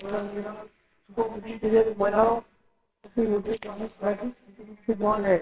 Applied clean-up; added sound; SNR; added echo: neural separator model SepFormer WHAMR!.